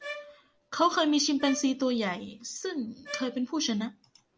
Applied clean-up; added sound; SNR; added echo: none; Bowed string instrument; 16 dB; none.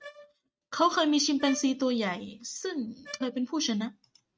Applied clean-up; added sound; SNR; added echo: neural mask model RNNoise.